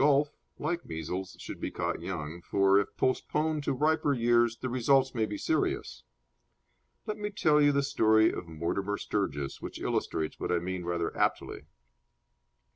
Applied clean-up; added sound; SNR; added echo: none; none; none; none.